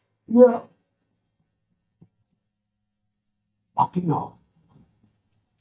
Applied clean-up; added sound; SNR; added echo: neural mask model DeepFilterNet 3.